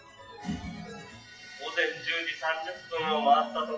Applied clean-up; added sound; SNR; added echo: classical method WPE with log-MMSE.